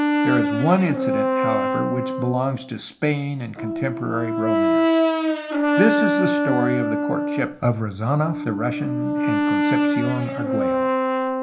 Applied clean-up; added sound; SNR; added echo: none; Brass instrument; -3 dB; reverberation time 0.4 s.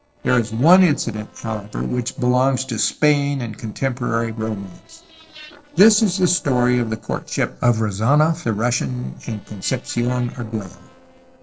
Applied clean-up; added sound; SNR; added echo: neural separator model SepFormer DNS4.